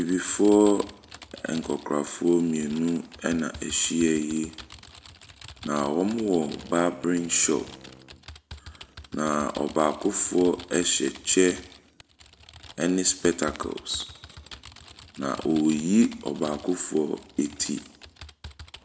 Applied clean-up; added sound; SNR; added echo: none; Typing + Wind instrument, woodwind instrument; 20 dB; none.